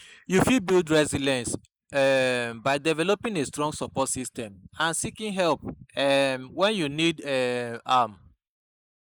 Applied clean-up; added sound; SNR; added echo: neural mask model Resemble Enhance denoiser.